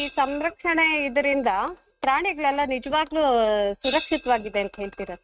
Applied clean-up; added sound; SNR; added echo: neural mask model RNNoise.